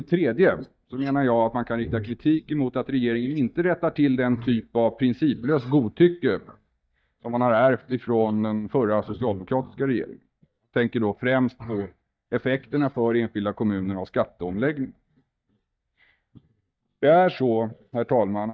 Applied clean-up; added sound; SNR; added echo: neural mask model DeepFilterNet 3.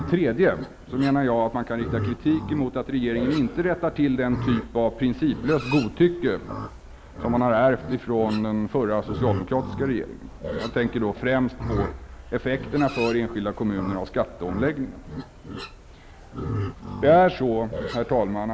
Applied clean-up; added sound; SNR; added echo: none; Livestock, farm animals, working animals; 10 dB; none.